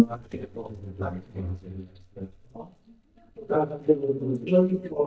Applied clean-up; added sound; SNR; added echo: neural mask model DeepFilterNet 3.